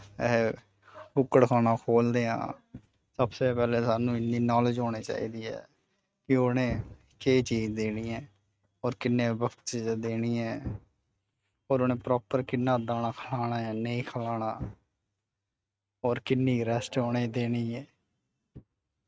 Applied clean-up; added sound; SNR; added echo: neural mask model RNNoise.